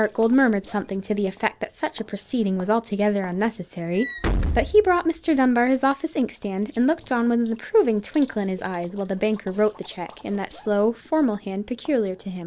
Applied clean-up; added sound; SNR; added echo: none; Walk, footsteps / Slam; 13 dB; none.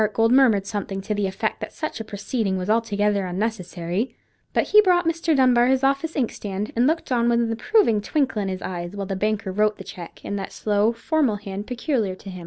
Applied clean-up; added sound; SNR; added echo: none; none; none; none.